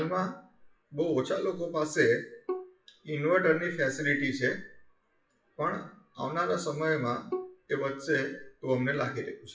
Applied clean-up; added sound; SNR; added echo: classical method WPE with log-MMSE.